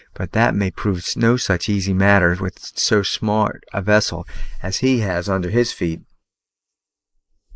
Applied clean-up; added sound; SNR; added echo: neural mask model Resemble Enhance denoiser.